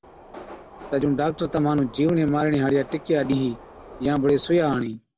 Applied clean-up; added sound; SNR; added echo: none; Subway, metro, underground; 19 dB; none.